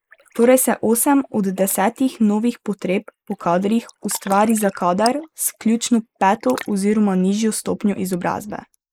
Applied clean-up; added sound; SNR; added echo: neural mask model Resemble Enhance denoiser.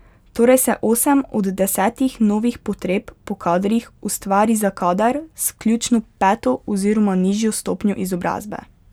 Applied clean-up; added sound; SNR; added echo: none; none; none; none.